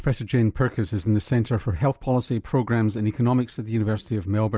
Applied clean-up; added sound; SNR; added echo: none; none; none; none.